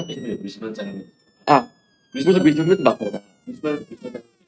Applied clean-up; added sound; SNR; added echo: neural mask model RNNoise.